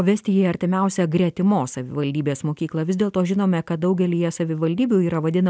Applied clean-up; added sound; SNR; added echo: none; none; none; none.